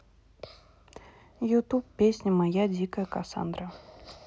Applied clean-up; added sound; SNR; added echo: none; none; none; none.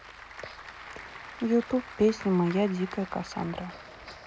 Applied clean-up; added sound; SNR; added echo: none; Applause / Crowd; 15 dB; none.